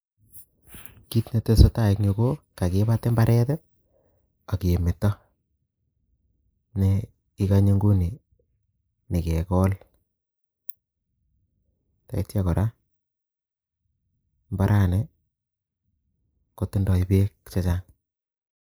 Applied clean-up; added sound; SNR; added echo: neural mask model Resemble Enhance denoiser.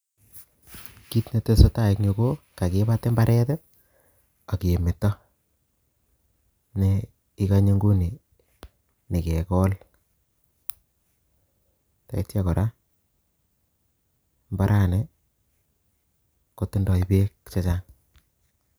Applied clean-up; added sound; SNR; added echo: none; none; none; none.